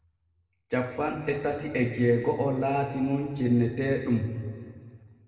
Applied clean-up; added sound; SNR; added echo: none; none; none; reverberation time 1.9 s.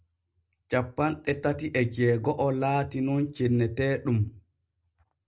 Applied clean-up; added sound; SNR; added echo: none; none; none; none.